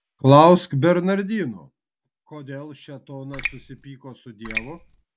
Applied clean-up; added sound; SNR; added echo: none; Raindrop; 11 dB; none.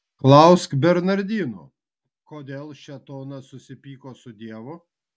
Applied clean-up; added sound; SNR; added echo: none; none; none; none.